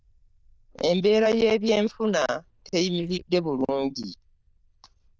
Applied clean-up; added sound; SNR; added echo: neural diffusion model UNIVERSE++.